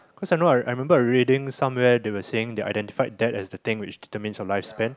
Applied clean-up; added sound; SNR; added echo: none; none; none; none.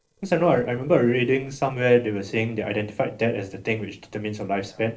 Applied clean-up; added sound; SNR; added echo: neural separator model SepFormer DNS4.